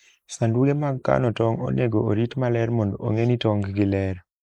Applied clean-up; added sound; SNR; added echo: neural mask model Resemble Enhance denoiser.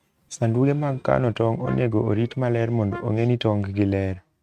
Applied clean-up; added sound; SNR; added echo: neural mask model RNNoise.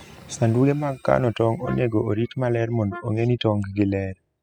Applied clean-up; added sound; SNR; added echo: classical method spectral subtraction.